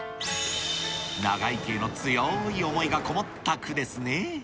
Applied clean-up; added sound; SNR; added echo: none; Car passing by; 11 dB; none.